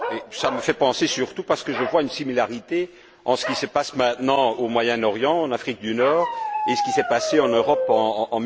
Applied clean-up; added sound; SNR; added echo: none; Bark; 8 dB; none.